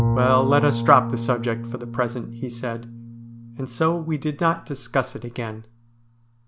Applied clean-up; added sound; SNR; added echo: none; Bowed string instrument; 5 dB; none.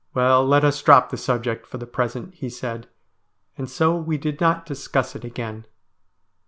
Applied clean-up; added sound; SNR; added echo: none; none; none; none.